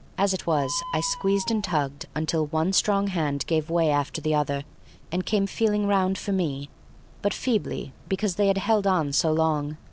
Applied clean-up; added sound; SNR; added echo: none; Bird + Boat, Water vehicle; 19 dB; none.